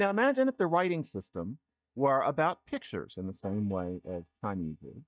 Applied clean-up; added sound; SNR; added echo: neural mask model DeepFilterNet 3.